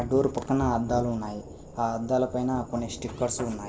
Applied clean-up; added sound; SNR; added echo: none; Thunder / Rain; 12 dB; reverberation time 0.7 s.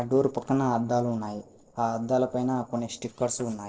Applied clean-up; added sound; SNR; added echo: neural separator model SepFormer DNS4.